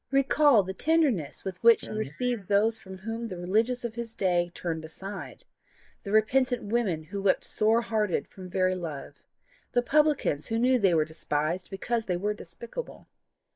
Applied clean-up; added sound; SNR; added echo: neural mask model Resemble Enhance denoiser.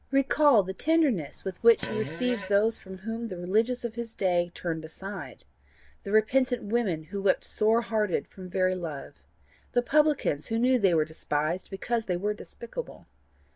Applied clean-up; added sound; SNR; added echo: none; Fart; 12 dB; none.